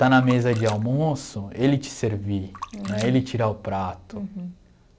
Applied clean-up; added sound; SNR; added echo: none; Splash, splatter; 20 dB; none.